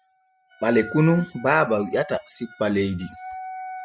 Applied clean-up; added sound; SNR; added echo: classical method spectral subtraction.